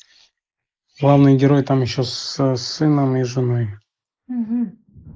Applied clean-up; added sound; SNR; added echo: neural mask model Resemble Enhance denoiser.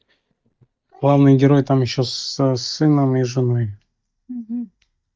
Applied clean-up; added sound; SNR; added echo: neural mask model DeepFilterNet 3.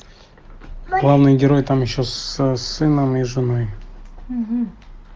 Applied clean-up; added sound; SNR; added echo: none; none; none; none.